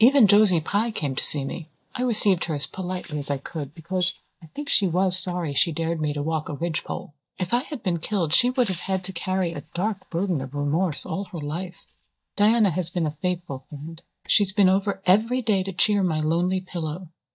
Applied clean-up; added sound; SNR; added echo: neural mask model DeepFilterNet 3.